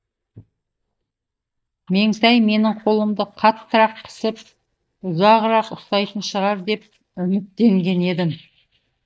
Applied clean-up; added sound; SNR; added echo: neural mask model DeepFilterNet 3.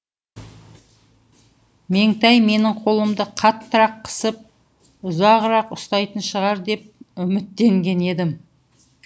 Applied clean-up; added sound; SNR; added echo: none; none; none; none.